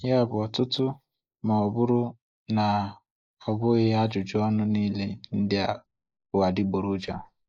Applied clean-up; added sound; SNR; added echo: neural mask model Resemble Enhance denoiser.